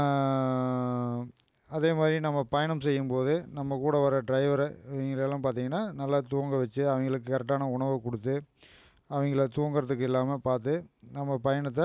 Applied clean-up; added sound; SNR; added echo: none; none; none; none.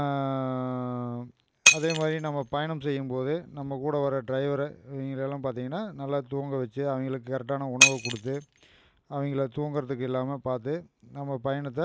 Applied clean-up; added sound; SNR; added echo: none; Shatter; -1 dB; none.